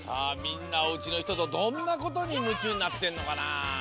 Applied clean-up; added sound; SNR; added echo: none; Breathing; 17 dB; none.